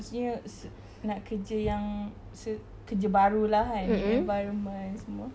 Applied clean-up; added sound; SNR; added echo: none; none; none; none.